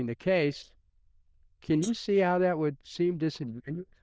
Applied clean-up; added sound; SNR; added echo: neural diffusion model UNIVERSE++.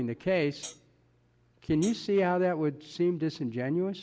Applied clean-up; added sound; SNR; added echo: none; Hi-hat; 15 dB; none.